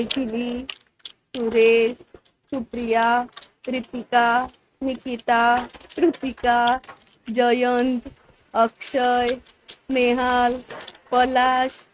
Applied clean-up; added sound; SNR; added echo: neural mask model RNNoise.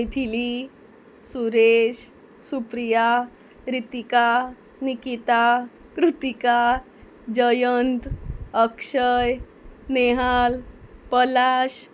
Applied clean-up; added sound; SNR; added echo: none; none; none; none.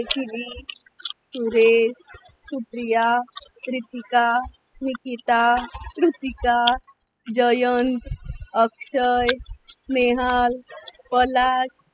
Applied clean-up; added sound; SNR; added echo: classical method spectral subtraction.